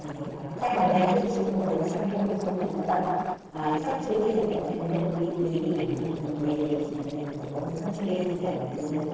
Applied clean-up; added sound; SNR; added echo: neural separator model SepFormer DNS4.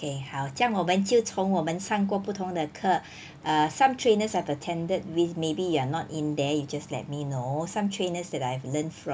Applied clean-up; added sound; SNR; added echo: none; none; none; none.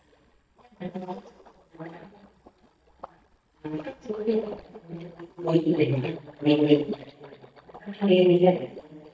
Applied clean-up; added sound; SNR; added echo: neural mask model DeepFilterNet 3.